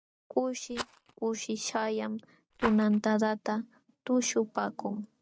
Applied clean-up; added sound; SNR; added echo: neural mask model RNNoise.